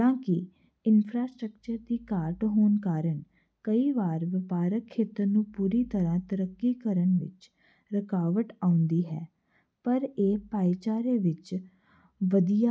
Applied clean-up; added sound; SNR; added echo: none; none; none; none.